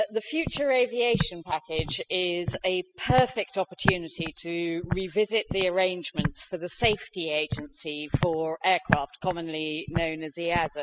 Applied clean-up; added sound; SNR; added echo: classical method spectral subtraction.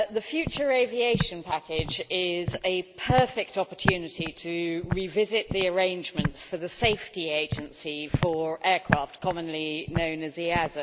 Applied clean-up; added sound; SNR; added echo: none; Walk, footsteps; 6 dB; none.